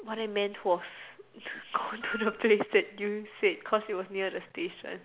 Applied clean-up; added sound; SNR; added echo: none; Wind instrument, woodwind instrument; 9 dB; none.